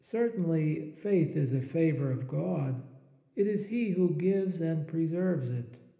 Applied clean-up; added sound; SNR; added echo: none; none; none; reverberation time 1.1 s.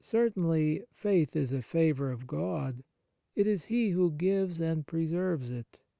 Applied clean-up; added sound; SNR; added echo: none; none; none; none.